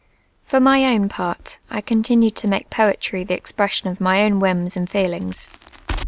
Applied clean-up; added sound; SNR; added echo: none; Crackle; 17 dB; none.